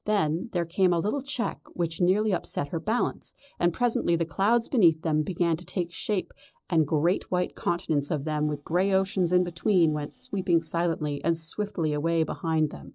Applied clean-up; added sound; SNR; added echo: neural separator model SepFormer DNS4.